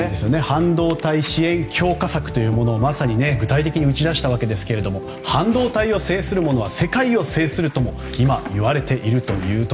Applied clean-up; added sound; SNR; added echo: none; none; none; none.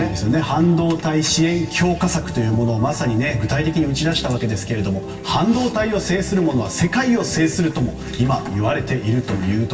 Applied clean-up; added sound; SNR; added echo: none; none; none; reverberation time 2.2 s.